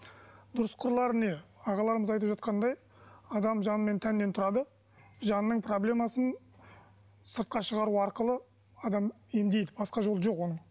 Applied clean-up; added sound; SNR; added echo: none; none; none; none.